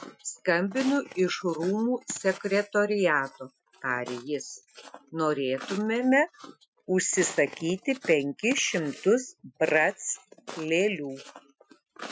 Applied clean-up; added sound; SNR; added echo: classical method Wiener filter.